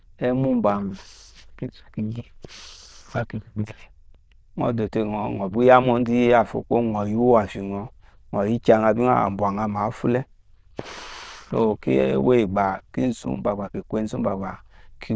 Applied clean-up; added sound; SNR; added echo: neural diffusion model UNIVERSE++.